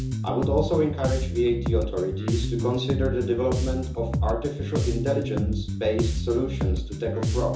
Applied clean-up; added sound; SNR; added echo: none; Bass guitar; 0 dB; reverberation time 0.7 s.